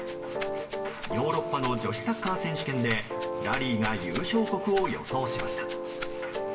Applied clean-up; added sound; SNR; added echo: none; Rattle (instrument); 2 dB; reverberation time 0.7 s.